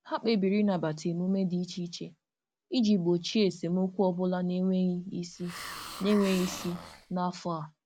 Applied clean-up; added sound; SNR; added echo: none; Hiss; 14 dB; none.